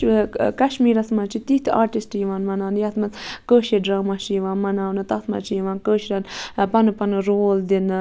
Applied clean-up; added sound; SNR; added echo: none; none; none; none.